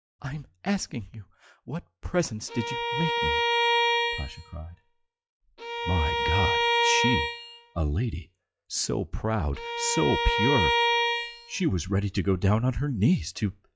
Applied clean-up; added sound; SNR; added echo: classical method log-MMSE.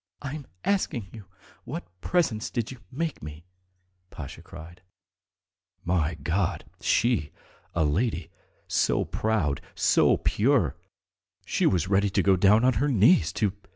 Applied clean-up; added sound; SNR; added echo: none; none; none; none.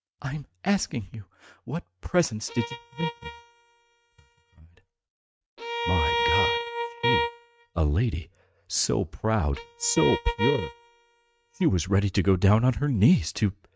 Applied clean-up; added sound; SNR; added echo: neural mask model RNNoise.